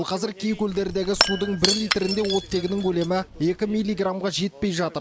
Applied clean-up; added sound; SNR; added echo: none; Shatter / Crushing; 5 dB; none.